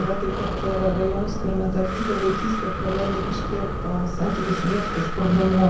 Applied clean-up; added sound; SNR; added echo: none; Breathing; 3 dB; reverberation time 0.5 s.